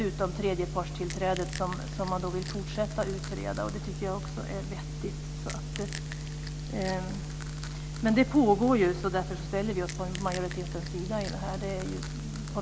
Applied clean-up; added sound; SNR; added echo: none; Crack / Crushing; 18 dB; none.